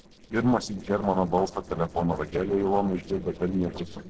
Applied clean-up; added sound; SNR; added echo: neural separator model SepFormer DNS4.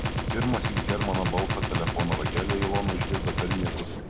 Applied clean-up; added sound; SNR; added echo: none; Gunshot, gunfire; -3 dB; none.